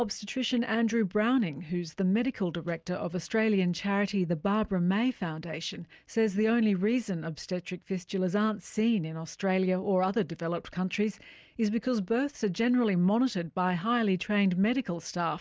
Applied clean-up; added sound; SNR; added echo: none; none; none; none.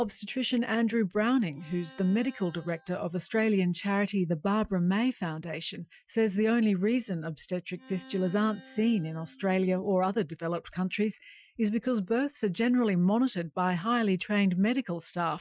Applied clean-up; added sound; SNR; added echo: classical method Wiener filter.